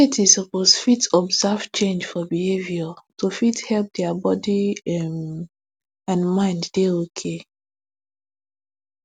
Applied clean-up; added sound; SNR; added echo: none; none; none; none.